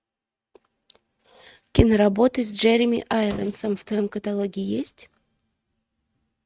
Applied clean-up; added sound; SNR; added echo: neural mask model RNNoise.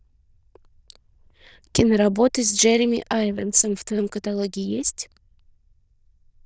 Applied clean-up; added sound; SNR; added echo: neural diffusion model UNIVERSE++.